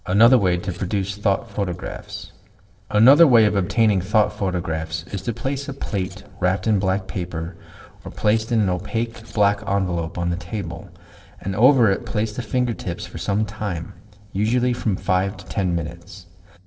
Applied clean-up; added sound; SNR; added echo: neural separator model SepFormer DNS4.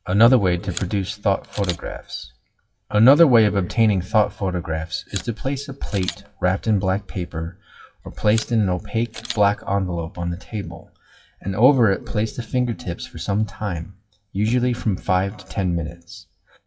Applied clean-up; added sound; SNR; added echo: classical method WPE with log-MMSE.